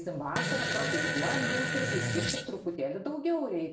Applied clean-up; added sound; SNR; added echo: none; Fart; -2 dB; reverberation time 0.4 s.